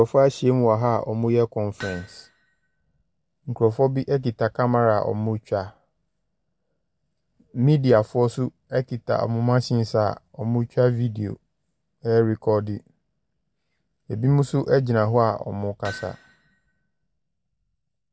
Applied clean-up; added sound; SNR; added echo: none; Hammer; 19 dB; none.